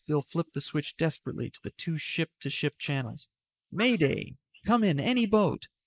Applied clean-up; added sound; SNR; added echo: neural mask model Resemble Enhance denoiser.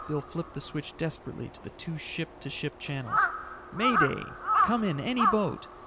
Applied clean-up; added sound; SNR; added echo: none; Crow; -1 dB; none.